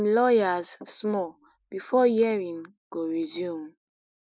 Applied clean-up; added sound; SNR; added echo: neural mask model Resemble Enhance denoiser.